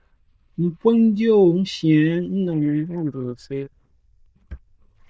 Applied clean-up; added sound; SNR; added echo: neural diffusion model UNIVERSE++.